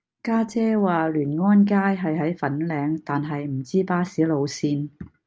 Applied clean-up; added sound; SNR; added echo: none; none; none; none.